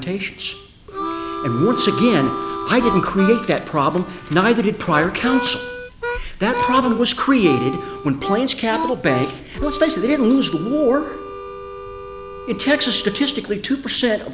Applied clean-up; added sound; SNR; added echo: none; Harmonica; 9 dB; none.